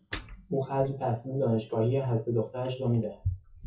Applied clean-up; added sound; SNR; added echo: classical method WPE with log-MMSE.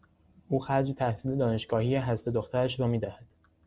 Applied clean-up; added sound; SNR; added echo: none; none; none; none.